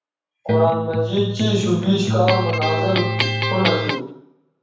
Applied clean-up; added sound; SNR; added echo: none; Electric guitar; 0 dB; reverberation time 0.7 s.